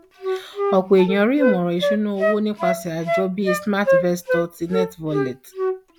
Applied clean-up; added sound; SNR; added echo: none; Wind instrument, woodwind instrument; 2 dB; none.